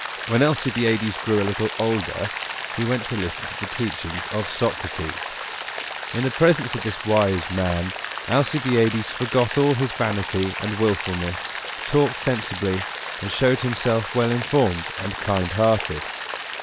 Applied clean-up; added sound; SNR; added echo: none; Rain; 7 dB; none.